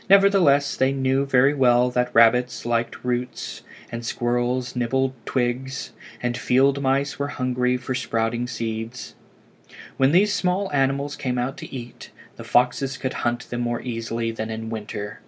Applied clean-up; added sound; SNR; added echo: none; none; none; none.